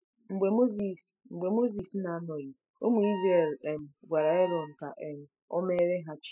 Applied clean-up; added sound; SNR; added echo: classical method spectral subtraction.